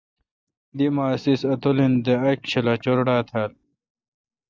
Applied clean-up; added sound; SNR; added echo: neural mask model DeepFilterNet 3.